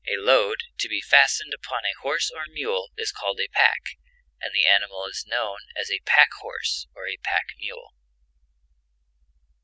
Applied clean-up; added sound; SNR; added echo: none; none; none; none.